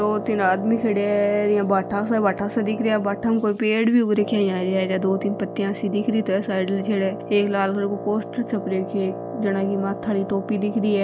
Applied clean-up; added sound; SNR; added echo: none; Wind instrument, woodwind instrument; 11 dB; none.